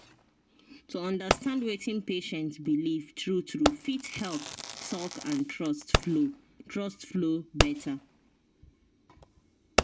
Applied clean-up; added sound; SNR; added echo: none; Fireworks; 2 dB; none.